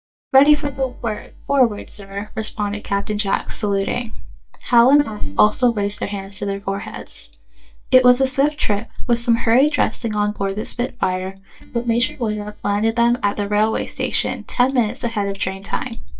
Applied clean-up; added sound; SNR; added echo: neural mask model DeepFilterNet 3.